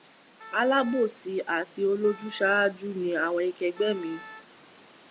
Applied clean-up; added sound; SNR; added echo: none; Wind instrument, woodwind instrument; 20 dB; none.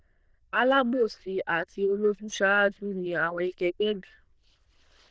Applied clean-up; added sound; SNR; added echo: neural diffusion model UNIVERSE++.